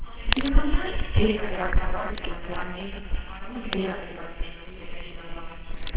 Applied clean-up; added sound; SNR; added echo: neural separator model SepFormer WHAMR!.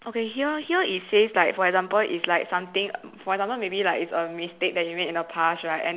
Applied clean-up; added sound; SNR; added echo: none; none; none; none.